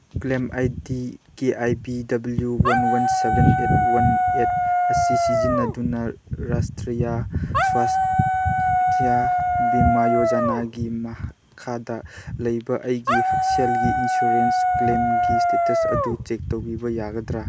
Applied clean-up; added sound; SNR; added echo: none; Dog; -5 dB; none.